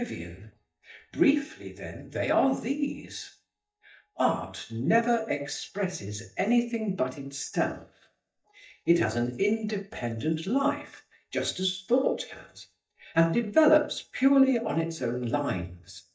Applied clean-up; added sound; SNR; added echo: neural mask model DeepFilterNet 3.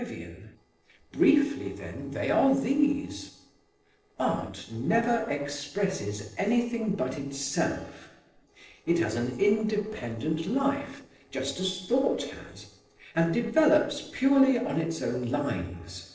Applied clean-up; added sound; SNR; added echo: neural separator model SepFormer DNS4.